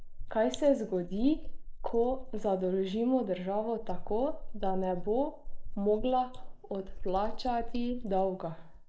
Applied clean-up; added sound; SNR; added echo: neural mask model Resemble Enhance denoiser.